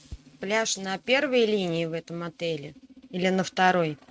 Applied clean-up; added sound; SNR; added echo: neural mask model RNNoise.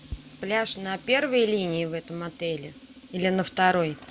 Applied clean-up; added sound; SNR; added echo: none; Tools; 19 dB; none.